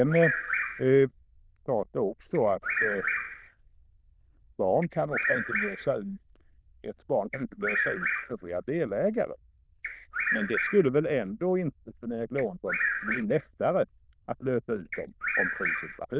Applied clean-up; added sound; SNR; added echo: neural diffusion model UNIVERSE++.